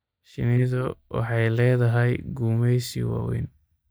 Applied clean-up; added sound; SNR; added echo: neural mask model DeepFilterNet 3.